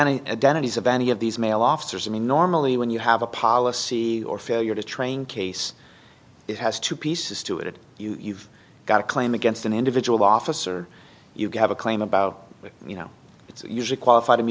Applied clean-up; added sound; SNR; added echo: none; none; none; none.